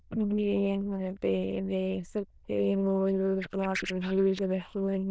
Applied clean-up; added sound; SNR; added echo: neural diffusion model UNIVERSE++.